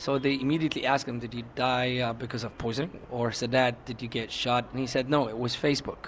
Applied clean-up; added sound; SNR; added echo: none; none; none; none.